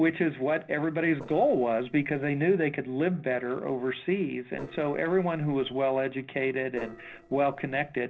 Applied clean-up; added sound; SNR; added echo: neural separator model SepFormer DNS4.